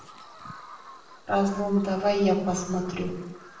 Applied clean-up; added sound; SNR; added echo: none; Bird vocalization, bird call, bird song; 18 dB; reverberation time 0.7 s.